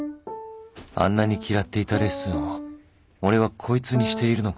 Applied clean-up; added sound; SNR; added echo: none; none; none; none.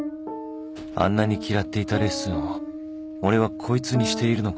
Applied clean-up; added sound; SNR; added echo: none; Brass instrument; 10 dB; none.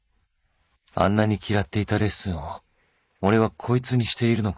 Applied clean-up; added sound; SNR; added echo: neural mask model Resemble Enhance denoiser.